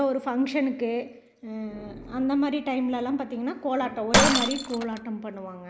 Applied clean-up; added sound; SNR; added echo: none; Shatter; 4 dB; none.